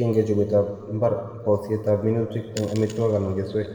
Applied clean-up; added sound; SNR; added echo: none; none; none; reverberation time 1.9 s.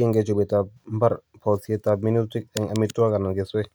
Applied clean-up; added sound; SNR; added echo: none; none; none; none.